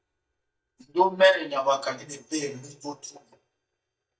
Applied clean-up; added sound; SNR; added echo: neural mask model DeepFilterNet 3.